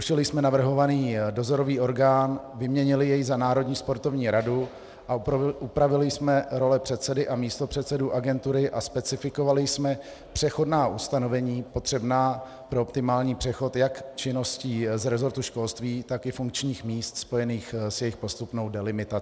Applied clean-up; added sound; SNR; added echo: none; none; none; none.